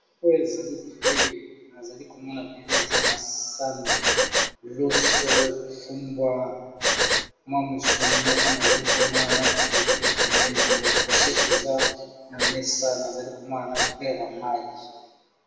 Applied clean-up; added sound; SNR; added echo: none; Breathing; -5 dB; reverberation time 1.2 s.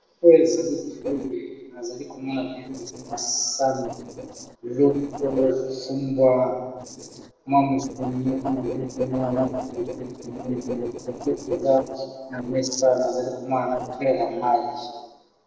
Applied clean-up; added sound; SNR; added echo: neural separator model SepFormer DNS4.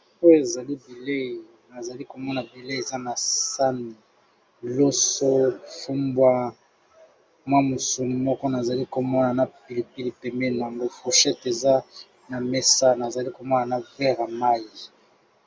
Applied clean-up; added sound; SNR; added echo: none; none; none; none.